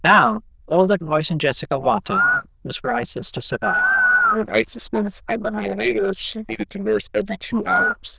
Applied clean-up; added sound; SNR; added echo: neural diffusion model UNIVERSE++.